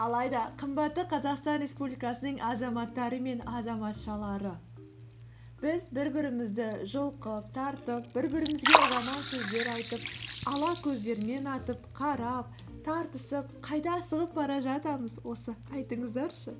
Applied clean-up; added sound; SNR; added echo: none; Liquid; 4 dB; none.